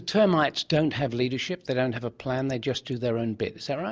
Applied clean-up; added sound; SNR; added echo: none; none; none; none.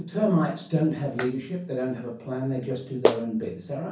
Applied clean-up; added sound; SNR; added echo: none; Clapping; 6 dB; reverberation time 0.6 s.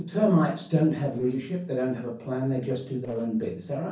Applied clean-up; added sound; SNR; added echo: neural separator model SepFormer DNS4.